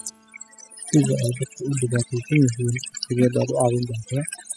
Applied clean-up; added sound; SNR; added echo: classical method spectral subtraction.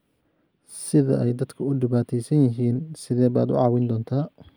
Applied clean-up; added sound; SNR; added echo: none; none; none; none.